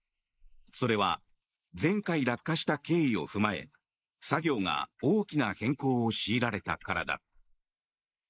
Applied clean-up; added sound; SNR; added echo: neural mask model Resemble Enhance denoiser.